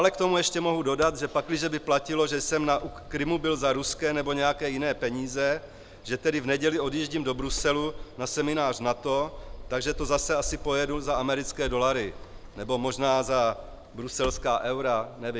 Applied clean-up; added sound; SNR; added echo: none; Sliding door; 14 dB; none.